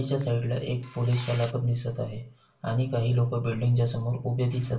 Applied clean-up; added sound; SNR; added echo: none; Camera; 16 dB; reverberation time 0.3 s.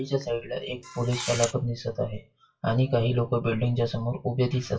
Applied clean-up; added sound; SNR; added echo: classical method WPE with log-MMSE.